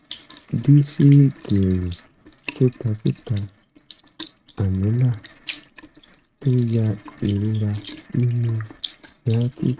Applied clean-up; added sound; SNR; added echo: neural mask model RNNoise.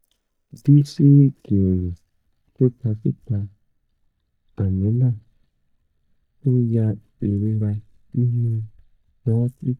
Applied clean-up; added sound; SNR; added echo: neural mask model DeepFilterNet 3.